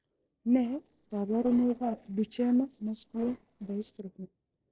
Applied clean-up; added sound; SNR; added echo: neural separator model SepFormer DNS4.